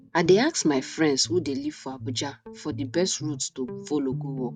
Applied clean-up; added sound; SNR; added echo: neural mask model RNNoise.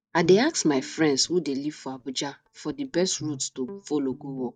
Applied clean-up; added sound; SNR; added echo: neural mask model DeepFilterNet 3.